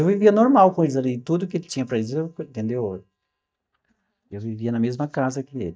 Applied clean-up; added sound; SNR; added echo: neural mask model DeepFilterNet 3.